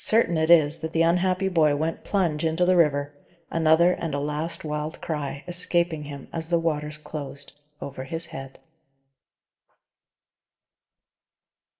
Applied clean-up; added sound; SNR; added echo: none; none; none; reverberation time 0.6 s.